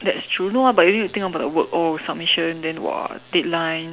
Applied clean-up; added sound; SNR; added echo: none; none; none; none.